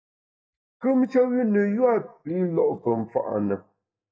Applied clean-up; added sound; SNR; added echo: neural mask model DeepFilterNet 3.